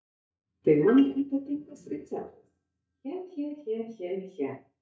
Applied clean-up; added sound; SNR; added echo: neural mask model DeepFilterNet 3.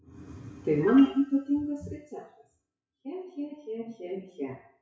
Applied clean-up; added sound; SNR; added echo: classical method WPE with log-MMSE.